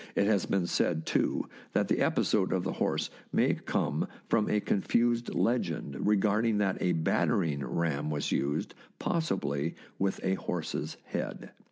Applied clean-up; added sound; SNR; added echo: none; none; none; none.